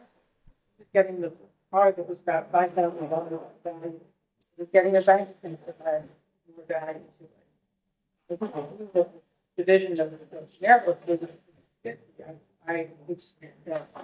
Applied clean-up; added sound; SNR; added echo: neural mask model DeepFilterNet 3.